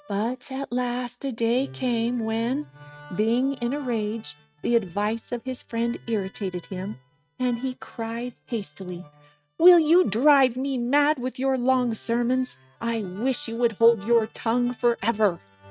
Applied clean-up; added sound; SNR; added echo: neural mask model RNNoise.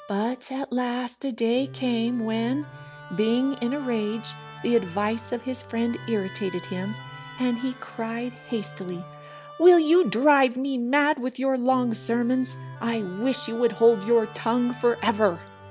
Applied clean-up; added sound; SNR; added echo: none; Musical instrument; 17 dB; none.